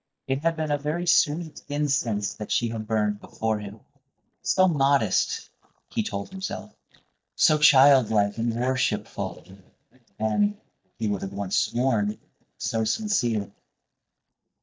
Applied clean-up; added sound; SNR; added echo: neural mask model DeepFilterNet 3.